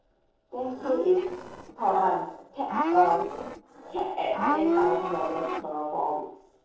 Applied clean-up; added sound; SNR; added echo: neural separator model SepFormer DNS4.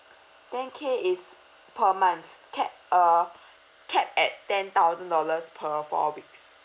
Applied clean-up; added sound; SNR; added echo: none; none; none; none.